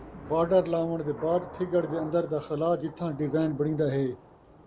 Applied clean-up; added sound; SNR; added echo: none; Thunder / Rain; 17 dB; none.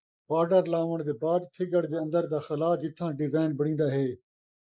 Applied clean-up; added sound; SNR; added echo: neural mask model Resemble Enhance denoiser.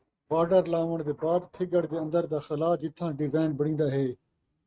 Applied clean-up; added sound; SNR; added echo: neural mask model RNNoise.